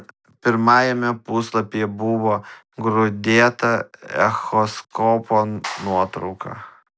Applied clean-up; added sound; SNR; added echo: none; Clapping; 15 dB; none.